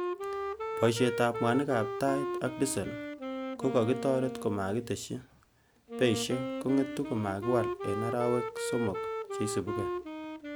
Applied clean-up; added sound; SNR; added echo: none; Wind instrument, woodwind instrument; 5 dB; none.